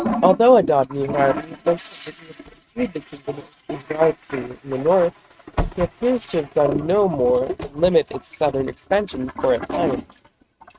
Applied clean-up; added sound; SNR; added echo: neural mask model RNNoise.